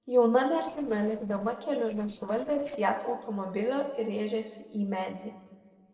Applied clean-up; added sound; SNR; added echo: neural separator model SepFormer DNS4.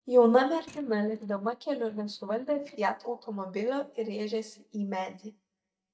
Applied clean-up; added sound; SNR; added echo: neural mask model DeepFilterNet 3.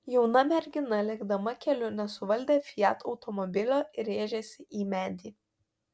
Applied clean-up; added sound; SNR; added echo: none; none; none; none.